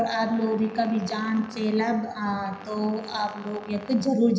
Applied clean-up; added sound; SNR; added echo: none; Brass instrument; 20 dB; reverberation time 0.9 s.